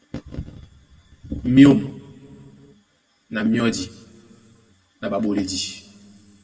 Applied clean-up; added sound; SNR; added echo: none; none; none; reverberation time 1.2 s.